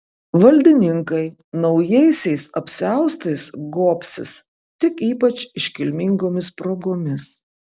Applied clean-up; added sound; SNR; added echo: none; none; none; none.